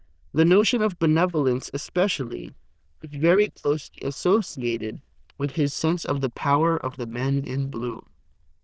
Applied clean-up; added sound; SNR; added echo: neural diffusion model UNIVERSE++.